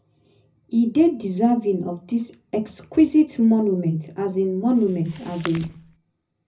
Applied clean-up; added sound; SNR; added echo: none; Chewing, mastication; 19 dB; reverberation time 0.4 s.